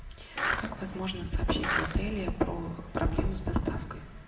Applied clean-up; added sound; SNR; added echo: none; Skateboard; 1 dB; reverberation time 1.3 s.